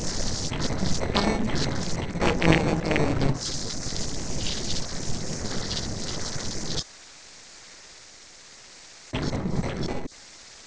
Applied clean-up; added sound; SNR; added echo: neural separator model SepFormer DNS4.